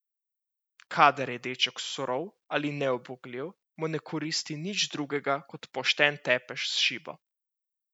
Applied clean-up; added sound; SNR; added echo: none; none; none; none.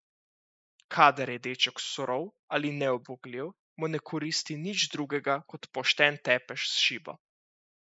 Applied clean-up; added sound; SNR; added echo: neural mask model Resemble Enhance denoiser.